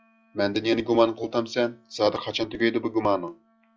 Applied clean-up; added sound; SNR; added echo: classical method log-MMSE.